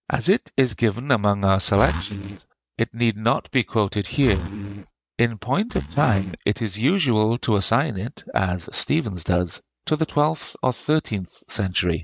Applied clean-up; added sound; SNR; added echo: neural mask model RNNoise.